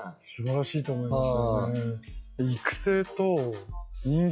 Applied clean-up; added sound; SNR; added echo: classical method log-MMSE.